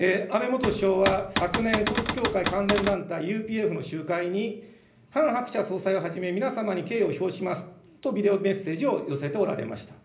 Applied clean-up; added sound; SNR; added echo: none; Cupboard open or close / Door; 3 dB; reverberation time 0.5 s.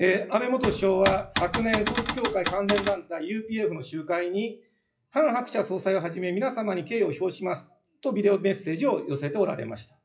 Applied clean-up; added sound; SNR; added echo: classical method WPE with log-MMSE.